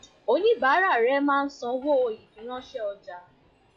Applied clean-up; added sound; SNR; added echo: classical method log-MMSE.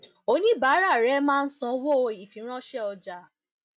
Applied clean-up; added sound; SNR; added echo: none; none; none; none.